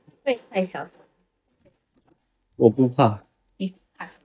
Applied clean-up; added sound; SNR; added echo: neural mask model DeepFilterNet 3.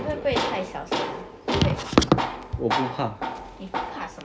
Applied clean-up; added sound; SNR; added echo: none; Tools; 4 dB; none.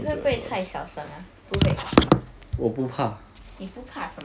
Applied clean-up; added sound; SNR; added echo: none; none; none; none.